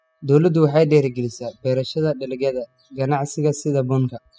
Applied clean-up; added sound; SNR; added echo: classical method spectral subtraction.